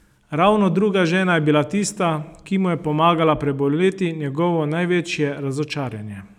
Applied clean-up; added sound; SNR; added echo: none; none; none; none.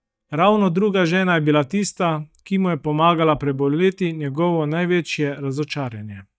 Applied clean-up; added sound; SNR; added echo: neural mask model DeepFilterNet 3.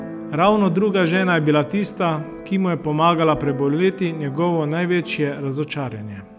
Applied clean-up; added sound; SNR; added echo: none; Keyboard (musical); 15 dB; none.